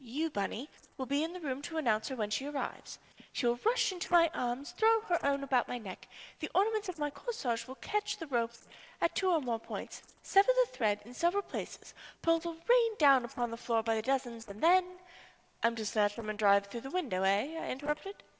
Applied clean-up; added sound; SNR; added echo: neural separator model SepFormer DNS4.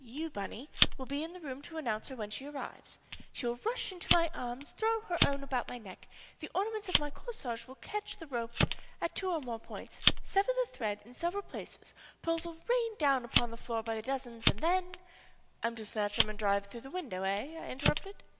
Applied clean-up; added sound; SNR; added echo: none; Fire; -1 dB; none.